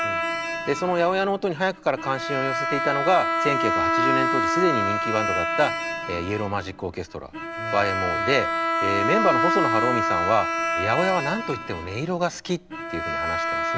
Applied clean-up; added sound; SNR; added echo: none; Bowed string instrument; -1 dB; none.